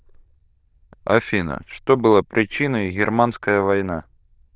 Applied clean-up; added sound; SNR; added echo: neural diffusion model UNIVERSE++.